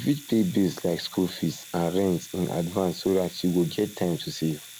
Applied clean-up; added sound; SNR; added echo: none; Domestic sounds, home sounds; 18 dB; none.